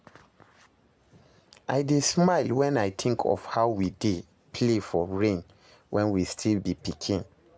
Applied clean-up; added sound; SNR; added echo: none; none; none; none.